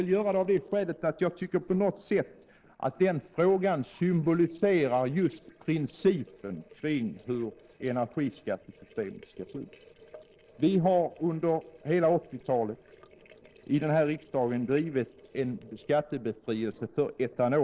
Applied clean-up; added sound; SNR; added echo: neural separator model SepFormer DNS4.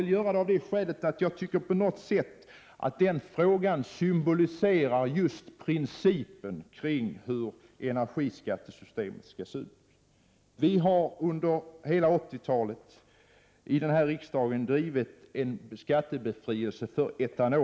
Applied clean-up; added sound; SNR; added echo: none; none; none; none.